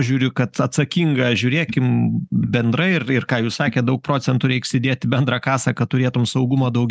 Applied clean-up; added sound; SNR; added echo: none; none; none; none.